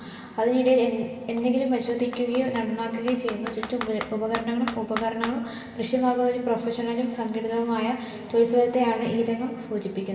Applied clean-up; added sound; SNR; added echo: none; Computer keyboard; 17 dB; reverberation time 2.8 s.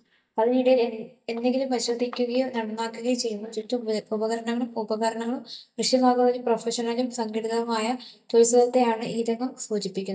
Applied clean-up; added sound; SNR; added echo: neural mask model DeepFilterNet 3.